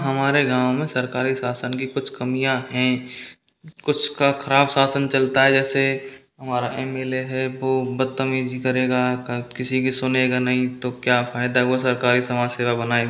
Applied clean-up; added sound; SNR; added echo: none; none; none; none.